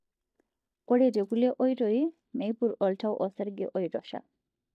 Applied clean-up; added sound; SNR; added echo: neural mask model DeepFilterNet 3.